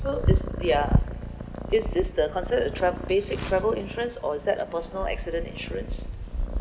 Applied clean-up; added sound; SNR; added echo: none; Purr; 1 dB; none.